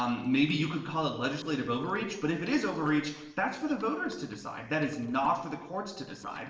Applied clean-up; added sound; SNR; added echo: neural separator model SepFormer DNS4.